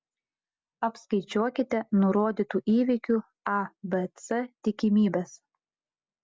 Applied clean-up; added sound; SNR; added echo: none; none; none; none.